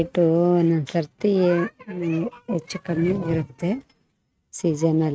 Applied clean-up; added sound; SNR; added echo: neural mask model RNNoise.